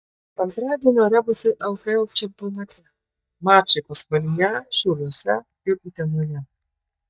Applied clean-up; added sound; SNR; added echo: neural mask model DeepFilterNet 3.